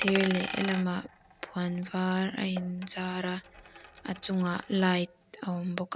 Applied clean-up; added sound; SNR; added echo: none; Coin (dropping); 11 dB; none.